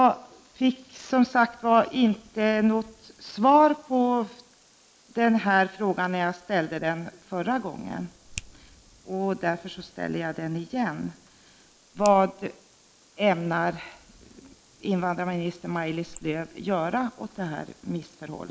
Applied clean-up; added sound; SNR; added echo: neural mask model Resemble Enhance denoiser.